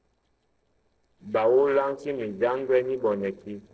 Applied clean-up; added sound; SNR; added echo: neural separator model SepFormer DNS4.